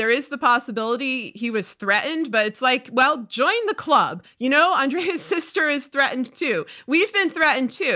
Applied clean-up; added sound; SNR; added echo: none; none; none; none.